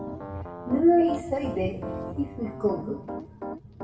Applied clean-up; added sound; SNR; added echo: none; Piano; 11 dB; reverberation time 1.5 s.